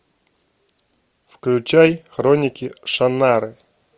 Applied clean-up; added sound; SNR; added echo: none; none; none; none.